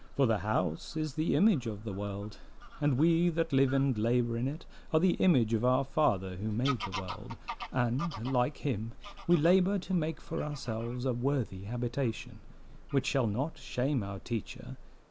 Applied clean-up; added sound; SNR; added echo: none; Bird vocalization, bird call, bird song / Fowl; 18 dB; none.